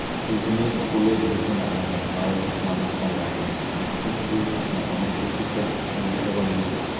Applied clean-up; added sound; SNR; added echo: none; Water; 0 dB; reverberation time 1.3 s.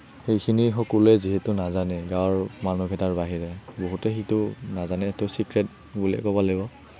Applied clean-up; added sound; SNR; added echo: none; none; none; none.